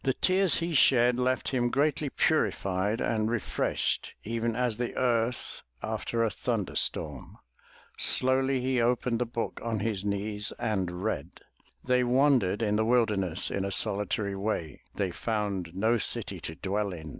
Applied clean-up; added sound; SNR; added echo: none; none; none; none.